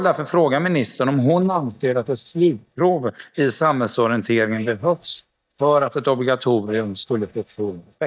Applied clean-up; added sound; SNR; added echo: neural mask model DeepFilterNet 3.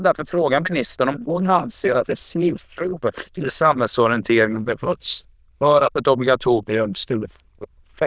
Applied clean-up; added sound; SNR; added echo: neural diffusion model UNIVERSE++.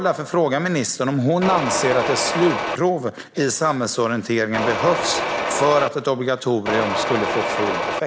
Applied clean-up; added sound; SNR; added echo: none; Mechanisms; 1 dB; none.